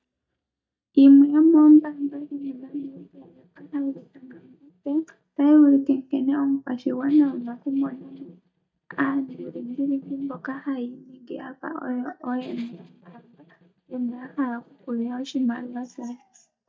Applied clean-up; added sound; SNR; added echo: neural mask model DeepFilterNet 3.